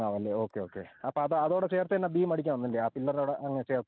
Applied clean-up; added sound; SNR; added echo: neural mask model Resemble Enhance denoiser.